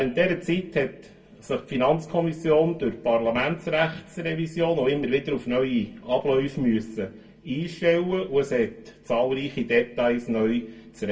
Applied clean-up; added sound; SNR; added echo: none; none; none; reverberation time 0.2 s.